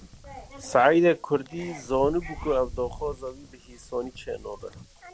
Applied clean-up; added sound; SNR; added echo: none; Wind; 16 dB; none.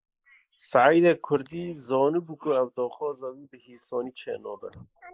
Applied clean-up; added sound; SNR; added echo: neural mask model Resemble Enhance denoiser.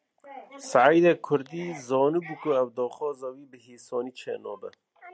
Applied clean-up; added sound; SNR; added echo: none; none; none; none.